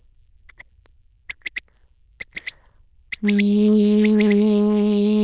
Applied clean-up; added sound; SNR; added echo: neural diffusion model UNIVERSE++.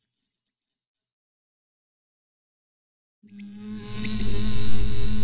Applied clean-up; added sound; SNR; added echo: neural mask model DeepFilterNet 3.